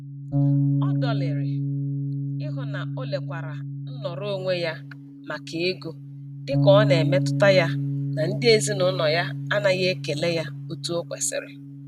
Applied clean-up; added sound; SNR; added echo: none; Bass guitar; 1 dB; none.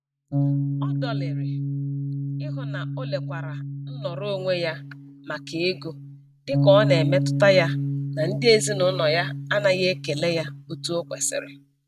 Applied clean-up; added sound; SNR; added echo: neural mask model DeepFilterNet 3.